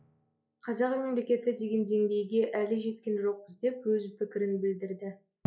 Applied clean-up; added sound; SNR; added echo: classical method log-MMSE.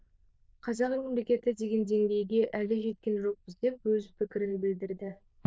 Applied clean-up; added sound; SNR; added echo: neural diffusion model UNIVERSE++.